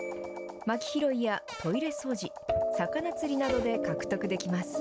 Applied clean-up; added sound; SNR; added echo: none; Cupboard open or close / Door; 14 dB; none.